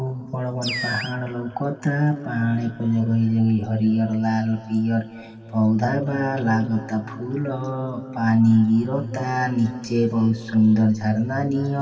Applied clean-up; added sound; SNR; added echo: none; Animal; 11 dB; reverberation time 2.8 s.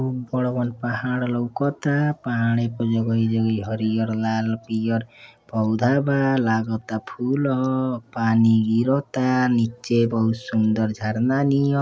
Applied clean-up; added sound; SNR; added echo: none; none; none; none.